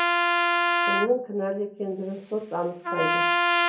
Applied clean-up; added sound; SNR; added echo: none; Trumpet; -5 dB; reverberation time 0.3 s.